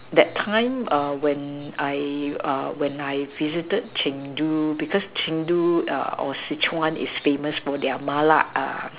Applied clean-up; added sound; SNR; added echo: none; none; none; none.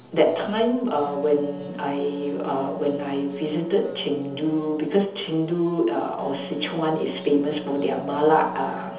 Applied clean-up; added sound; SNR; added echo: none; Wind instrument, woodwind instrument; 14 dB; reverberation time 0.8 s.